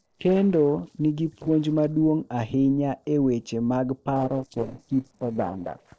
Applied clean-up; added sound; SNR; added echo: neural separator model SepFormer DNS4.